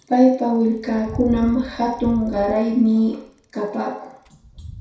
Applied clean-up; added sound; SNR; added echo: none; Bicycle; 17 dB; reverberation time 0.6 s.